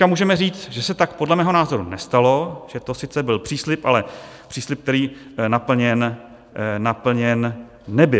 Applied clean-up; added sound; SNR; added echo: none; none; none; none.